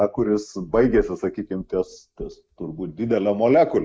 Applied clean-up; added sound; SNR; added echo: neural mask model Resemble Enhance denoiser.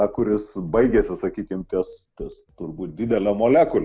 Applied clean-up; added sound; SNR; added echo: none; none; none; none.